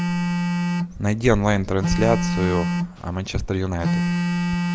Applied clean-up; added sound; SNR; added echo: none; Telephone; 0 dB; none.